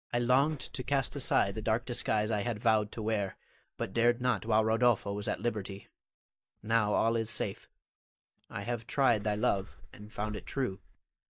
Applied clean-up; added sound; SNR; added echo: neural mask model DeepFilterNet 3.